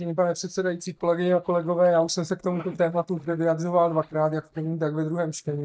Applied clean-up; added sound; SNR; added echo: neural mask model DeepFilterNet 3.